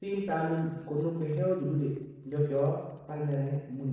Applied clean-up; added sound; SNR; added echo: neural separator model SepFormer DNS4.